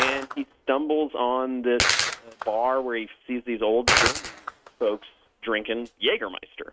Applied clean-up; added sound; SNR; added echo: neural mask model RNNoise.